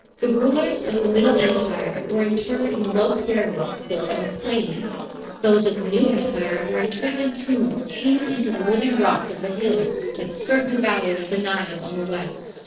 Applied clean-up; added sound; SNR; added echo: neural separator model SepFormer DNS4.